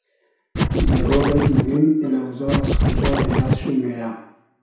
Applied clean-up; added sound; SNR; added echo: none; Scratching (performance technique); -4 dB; reverberation time 0.7 s.